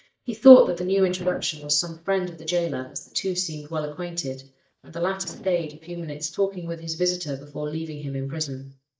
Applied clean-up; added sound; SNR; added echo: neural mask model DeepFilterNet 3.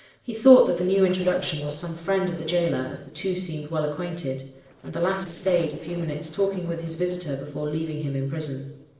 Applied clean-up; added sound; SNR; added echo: neural separator model SepFormer DNS4.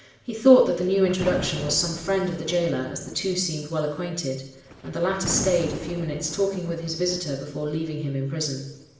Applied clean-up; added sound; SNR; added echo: none; Thunder; 12 dB; reverberation time 0.8 s.